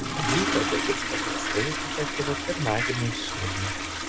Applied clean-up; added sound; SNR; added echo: none; Toilet flush; -2 dB; none.